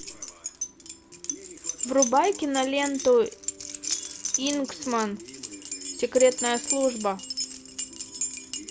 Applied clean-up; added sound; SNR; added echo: none; Keys jangling; 6 dB; none.